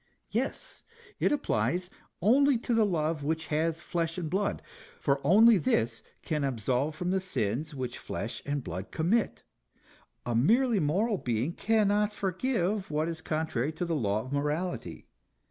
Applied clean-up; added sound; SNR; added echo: none; none; none; none.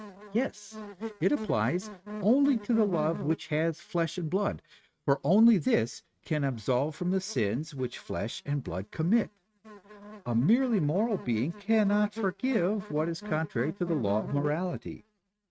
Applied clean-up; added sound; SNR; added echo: neural mask model RNNoise.